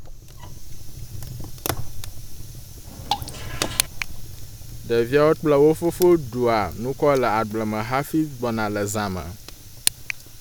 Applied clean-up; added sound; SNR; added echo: none; Drip / Water + Fire; 8 dB; none.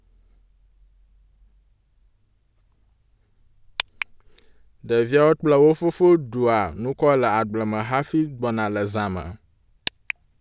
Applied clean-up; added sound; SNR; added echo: none; none; none; none.